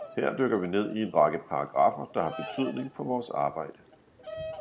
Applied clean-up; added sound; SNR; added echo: none; Bird vocalization, bird call, bird song; 15 dB; none.